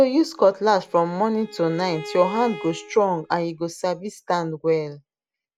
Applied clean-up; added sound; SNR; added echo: none; Bowed string instrument; 17 dB; none.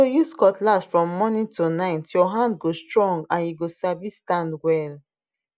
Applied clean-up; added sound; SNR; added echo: none; none; none; none.